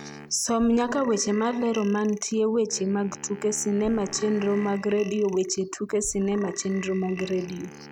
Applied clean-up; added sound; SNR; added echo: none; Wind instrument, woodwind instrument + Burping, eructation; 17 dB; none.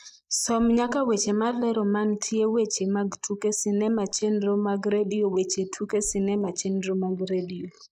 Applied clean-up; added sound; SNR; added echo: neural mask model Resemble Enhance denoiser.